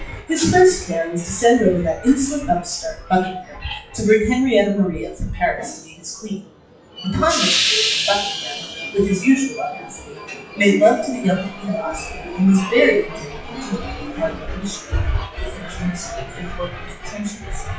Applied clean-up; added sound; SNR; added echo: classical method WPE with log-MMSE.